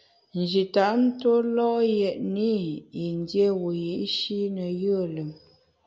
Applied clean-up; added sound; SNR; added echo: none; none; none; none.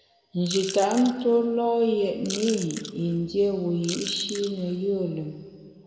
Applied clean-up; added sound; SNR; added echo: none; Chewing, mastication / Crushing; 13 dB; reverberation time 2.1 s.